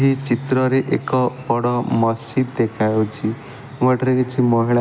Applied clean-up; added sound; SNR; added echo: none; Keyboard (musical); 18 dB; none.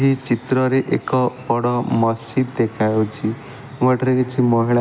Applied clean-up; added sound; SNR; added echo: none; none; none; none.